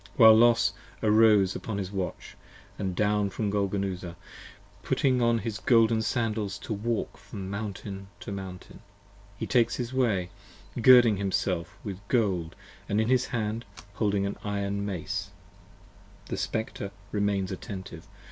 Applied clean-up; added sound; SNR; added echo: none; none; none; none.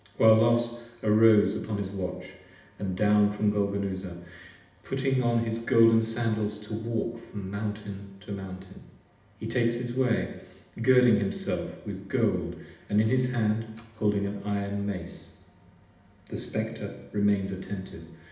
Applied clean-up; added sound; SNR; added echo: none; none; none; reverberation time 0.8 s.